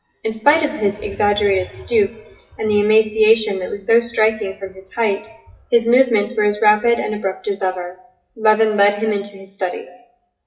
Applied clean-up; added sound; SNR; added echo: classical method WPE with log-MMSE.